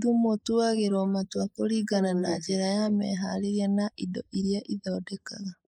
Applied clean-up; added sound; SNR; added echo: neural mask model Resemble Enhance denoiser.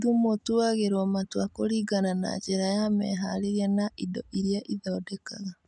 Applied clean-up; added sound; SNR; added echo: none; none; none; none.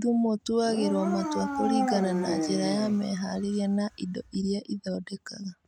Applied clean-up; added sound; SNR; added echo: none; Dog; 4 dB; none.